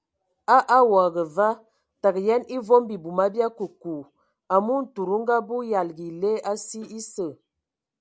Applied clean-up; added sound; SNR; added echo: none; none; none; none.